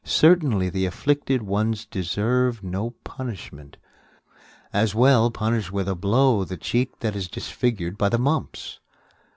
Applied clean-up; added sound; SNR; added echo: none; none; none; none.